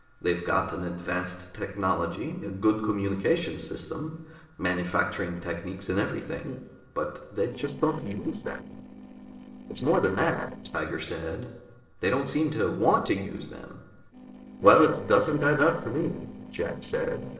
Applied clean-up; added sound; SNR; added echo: neural separator model SepFormer DNS4.